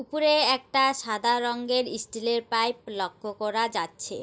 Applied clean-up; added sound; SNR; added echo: none; none; none; none.